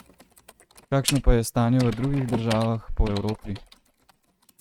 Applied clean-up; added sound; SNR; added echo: neural mask model RNNoise.